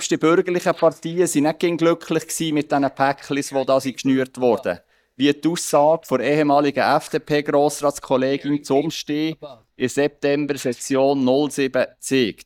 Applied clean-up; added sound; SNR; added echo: neural mask model DeepFilterNet 3.